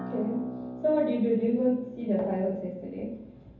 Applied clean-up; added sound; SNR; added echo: none; Acoustic guitar; 13 dB; reverberation time 0.9 s.